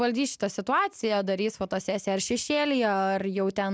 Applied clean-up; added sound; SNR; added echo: none; none; none; none.